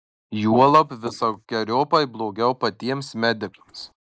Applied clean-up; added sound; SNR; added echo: neural mask model Resemble Enhance denoiser.